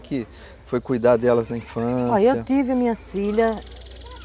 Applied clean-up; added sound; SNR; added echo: none; none; none; none.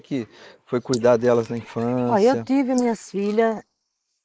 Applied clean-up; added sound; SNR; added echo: neural mask model Resemble Enhance denoiser.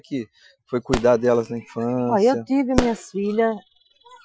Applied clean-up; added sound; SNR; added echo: classical method Wiener filter.